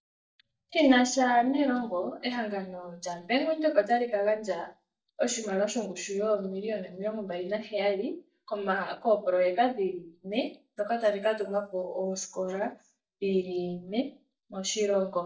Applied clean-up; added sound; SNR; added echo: neural mask model DeepFilterNet 3.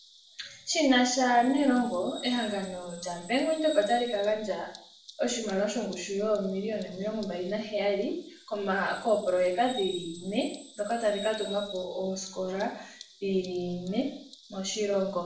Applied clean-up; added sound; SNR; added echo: none; Bird vocalization, bird call, bird song; 18 dB; reverberation time 0.5 s.